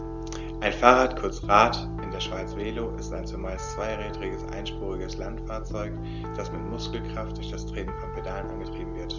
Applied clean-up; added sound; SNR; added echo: none; Piano; 4 dB; none.